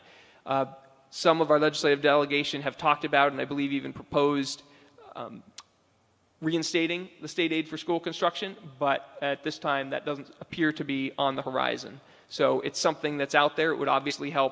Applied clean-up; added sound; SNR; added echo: none; none; none; none.